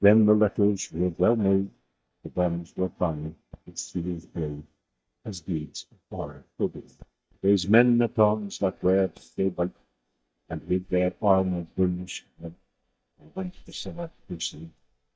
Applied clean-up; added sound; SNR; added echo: neural mask model DeepFilterNet 3.